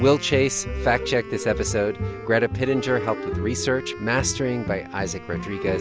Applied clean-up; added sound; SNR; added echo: none; Wind instrument, woodwind instrument; 16 dB; none.